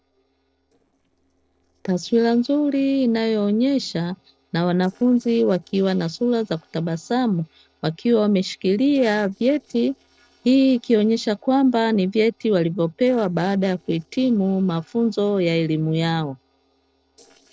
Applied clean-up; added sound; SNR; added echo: neural separator model SepFormer DNS4.